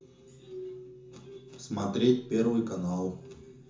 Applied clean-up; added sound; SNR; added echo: none; none; none; reverberation time 0.6 s.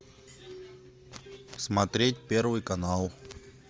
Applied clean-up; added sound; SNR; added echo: none; none; none; none.